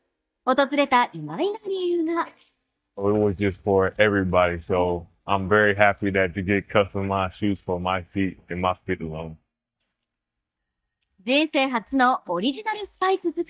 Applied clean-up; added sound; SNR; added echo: neural mask model DeepFilterNet 3.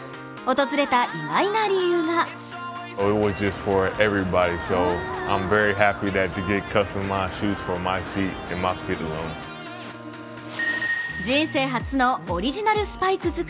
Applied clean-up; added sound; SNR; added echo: none; none; none; none.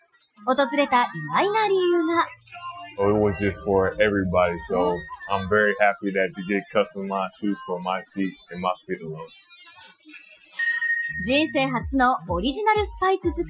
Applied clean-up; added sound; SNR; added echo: classical method Wiener filter.